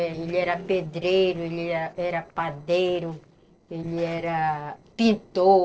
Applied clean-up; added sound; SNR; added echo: neural separator model SepFormer DNS4.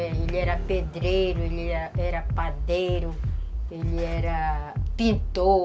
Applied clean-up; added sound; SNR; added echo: none; Bass drum; 0 dB; none.